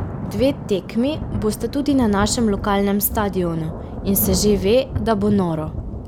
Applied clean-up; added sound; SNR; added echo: none; Thunder / Rain; 7 dB; none.